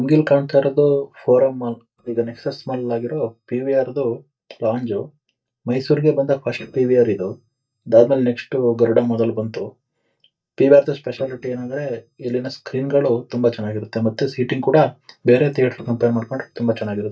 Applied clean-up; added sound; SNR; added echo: neural mask model DeepFilterNet 3.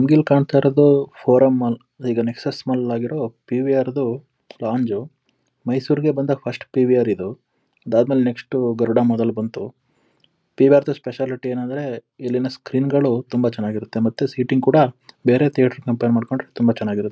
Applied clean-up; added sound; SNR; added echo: none; none; none; none.